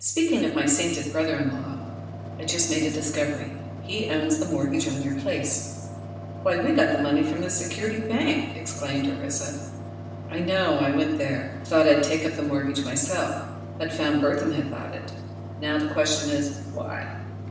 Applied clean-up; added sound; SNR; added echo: none; Mechanical fan; 10 dB; reverberation time 0.9 s.